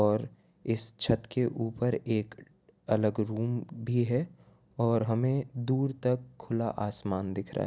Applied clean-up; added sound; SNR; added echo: none; none; none; none.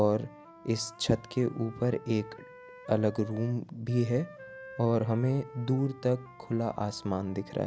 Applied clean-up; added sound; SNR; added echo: none; Wind instrument, woodwind instrument; 19 dB; none.